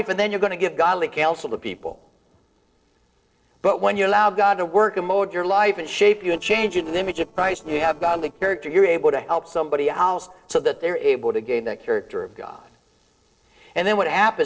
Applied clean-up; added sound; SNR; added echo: neural separator model SepFormer DNS4.